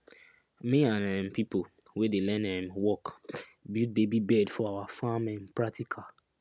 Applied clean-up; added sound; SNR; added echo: none; none; none; none.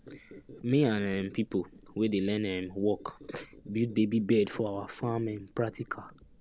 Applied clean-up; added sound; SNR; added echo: none; Squeak; 20 dB; none.